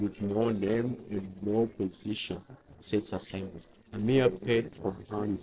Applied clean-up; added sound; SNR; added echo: neural separator model SepFormer DNS4.